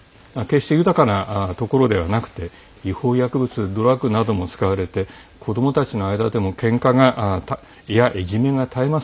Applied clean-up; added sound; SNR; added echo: none; none; none; none.